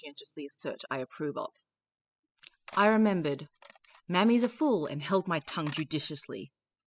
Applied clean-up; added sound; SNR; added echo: classical method spectral subtraction.